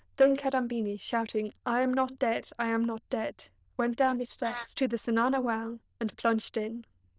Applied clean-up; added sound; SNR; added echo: neural diffusion model UNIVERSE++.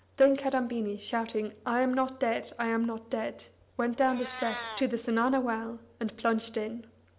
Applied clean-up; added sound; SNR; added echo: none; Meow; 19 dB; none.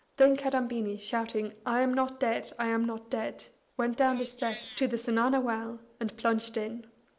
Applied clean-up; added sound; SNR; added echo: neural mask model Resemble Enhance denoiser.